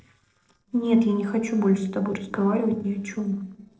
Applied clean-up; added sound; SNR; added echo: neural separator model SepFormer DNS4.